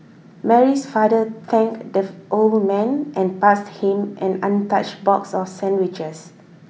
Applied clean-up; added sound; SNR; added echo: none; none; none; none.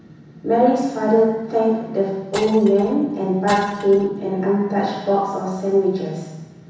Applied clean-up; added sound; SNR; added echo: none; Glass; 17 dB; reverberation time 1.1 s.